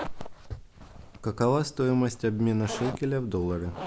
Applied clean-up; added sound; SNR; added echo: none; Zipper (clothing); 13 dB; none.